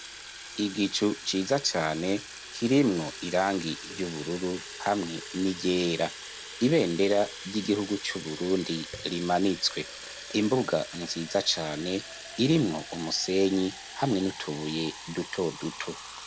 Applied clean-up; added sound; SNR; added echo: none; Fill (with liquid) / Water tap, faucet; 13 dB; none.